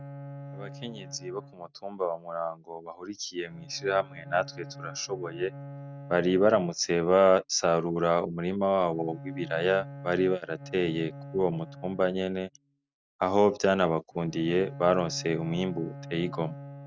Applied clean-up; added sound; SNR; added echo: neural mask model RNNoise.